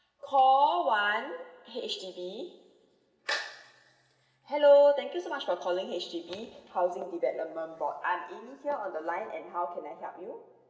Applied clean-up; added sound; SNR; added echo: none; none; none; reverberation time 2.4 s.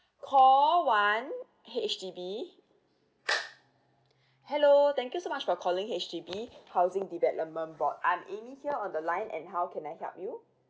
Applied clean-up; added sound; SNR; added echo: none; none; none; none.